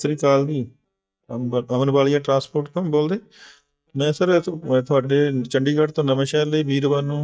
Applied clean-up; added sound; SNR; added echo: neural mask model DeepFilterNet 3.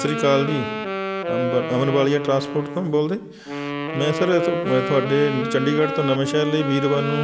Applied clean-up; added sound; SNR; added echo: none; Wind instrument, woodwind instrument; 5 dB; none.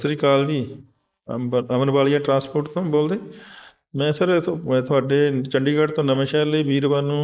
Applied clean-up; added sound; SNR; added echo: neural mask model Resemble Enhance denoiser.